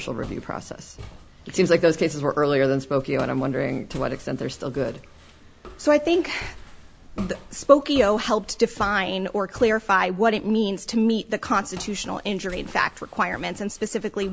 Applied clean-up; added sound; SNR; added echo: none; Walk, footsteps; 19 dB; none.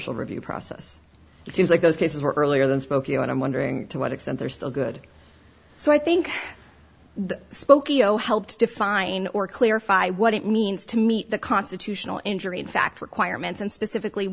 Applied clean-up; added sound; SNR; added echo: none; none; none; none.